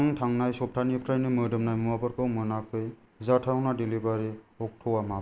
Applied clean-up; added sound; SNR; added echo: none; none; none; none.